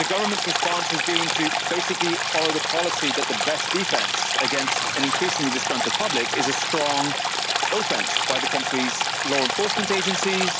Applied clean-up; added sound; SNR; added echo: none; Stream; -3 dB; none.